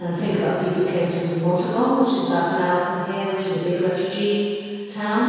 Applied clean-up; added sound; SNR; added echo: none; none; none; reverberation time 2.2 s.